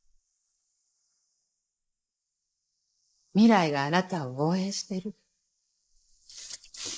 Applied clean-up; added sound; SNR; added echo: neural mask model Resemble Enhance denoiser.